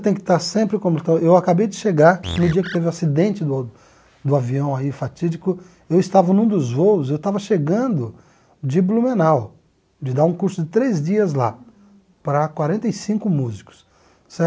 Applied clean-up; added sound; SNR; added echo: none; Animal; 12 dB; none.